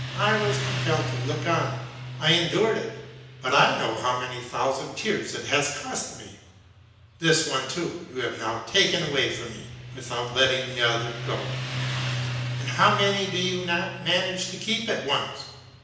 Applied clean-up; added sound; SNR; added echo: none; Motorcycle; 8 dB; reverberation time 0.9 s.